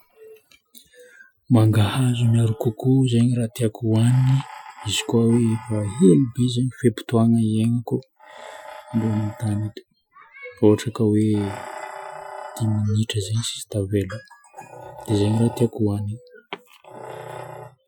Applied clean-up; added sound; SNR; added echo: classical method Wiener filter.